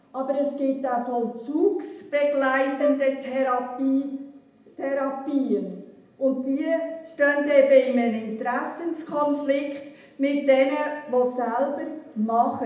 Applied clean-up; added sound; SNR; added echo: none; Brass instrument; 7 dB; reverberation time 0.8 s.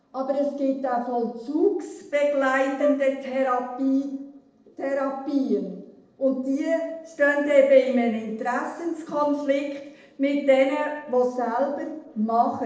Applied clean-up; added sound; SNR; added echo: neural separator model SepFormer DNS4.